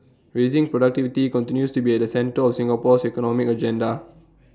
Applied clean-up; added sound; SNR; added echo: none; none; none; none.